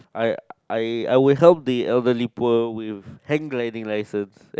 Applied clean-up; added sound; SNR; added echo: none; none; none; none.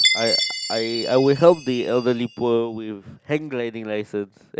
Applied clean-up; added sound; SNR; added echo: none; Chime; 6 dB; none.